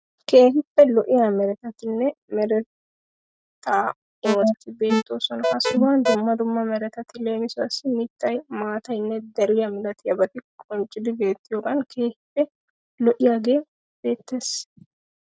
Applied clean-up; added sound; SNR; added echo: neural mask model RNNoise.